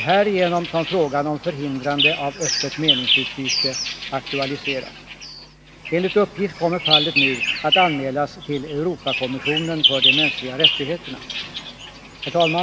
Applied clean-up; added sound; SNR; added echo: none; Bird vocalization, bird call, bird song; 0 dB; none.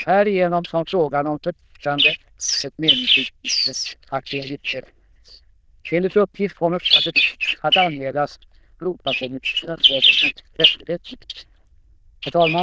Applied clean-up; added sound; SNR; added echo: neural diffusion model UNIVERSE++.